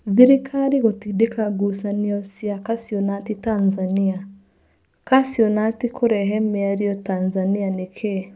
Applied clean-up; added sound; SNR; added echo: none; none; none; none.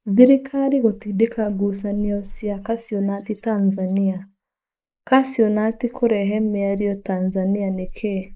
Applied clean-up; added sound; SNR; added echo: neural mask model Resemble Enhance denoiser.